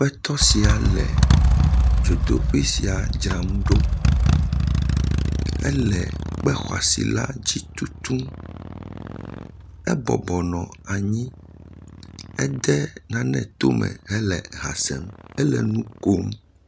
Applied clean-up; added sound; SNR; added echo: none; Motorcycle; -1 dB; none.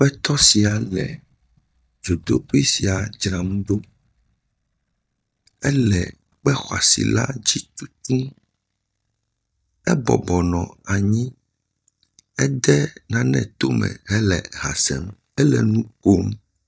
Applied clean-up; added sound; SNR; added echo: neural mask model DeepFilterNet 3.